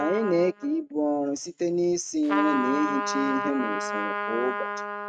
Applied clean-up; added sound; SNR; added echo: neural mask model RNNoise.